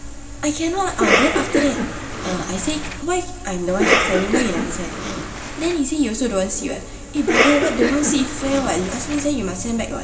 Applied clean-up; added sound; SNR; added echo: none; Cough; 0 dB; reverberation time 2.2 s.